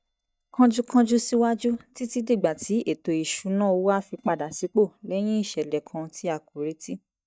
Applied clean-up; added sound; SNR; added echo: neural mask model DeepFilterNet 3.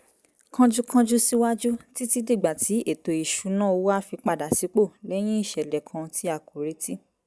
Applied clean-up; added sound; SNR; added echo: none; none; none; none.